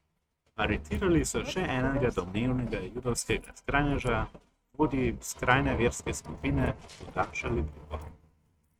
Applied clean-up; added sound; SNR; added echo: neural mask model RNNoise.